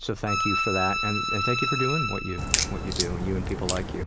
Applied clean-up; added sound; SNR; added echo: none; Bowed string instrument + Crack; -2 dB; none.